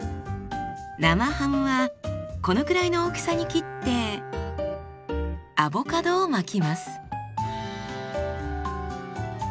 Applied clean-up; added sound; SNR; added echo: none; Bowed string instrument; 15 dB; none.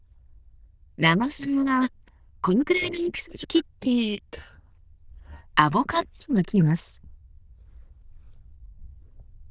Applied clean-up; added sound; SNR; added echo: neural diffusion model UNIVERSE++.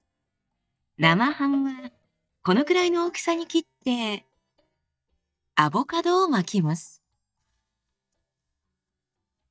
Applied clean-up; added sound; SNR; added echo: neural mask model DeepFilterNet 3.